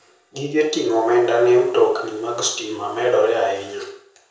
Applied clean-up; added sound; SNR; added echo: none; none; none; reverberation time 0.5 s.